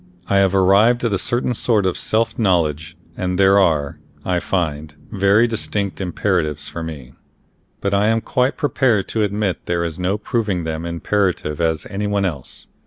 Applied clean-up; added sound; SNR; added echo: none; none; none; none.